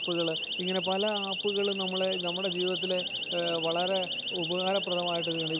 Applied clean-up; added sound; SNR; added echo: none; Siren; 2 dB; none.